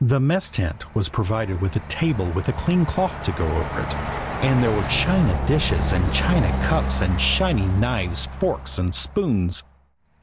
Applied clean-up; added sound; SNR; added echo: none; Truck; 5 dB; none.